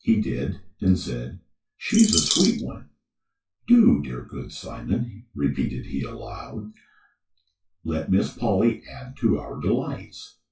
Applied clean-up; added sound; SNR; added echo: classical method WPE with log-MMSE.